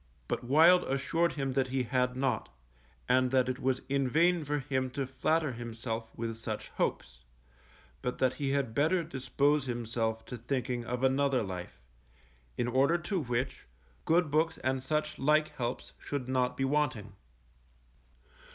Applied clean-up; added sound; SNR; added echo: none; none; none; none.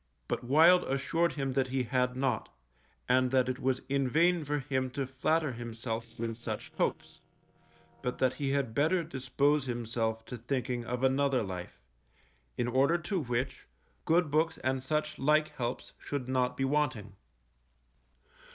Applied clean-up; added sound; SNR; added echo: neural separator model SepFormer DNS4.